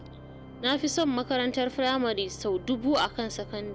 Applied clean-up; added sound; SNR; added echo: none; Organ; 15 dB; none.